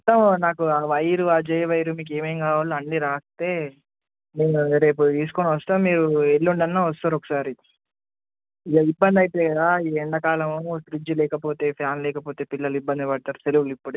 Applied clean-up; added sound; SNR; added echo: none; none; none; none.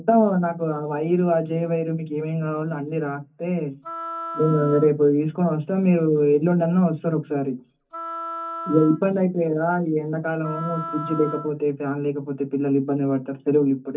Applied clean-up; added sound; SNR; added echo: none; Wind instrument, woodwind instrument; 12 dB; reverberation time 0.3 s.